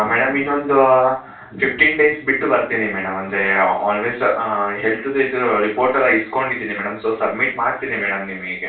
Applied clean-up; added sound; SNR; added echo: none; none; none; reverberation time 0.3 s.